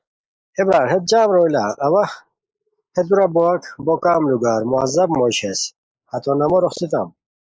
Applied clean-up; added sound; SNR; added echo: neural mask model Resemble Enhance denoiser.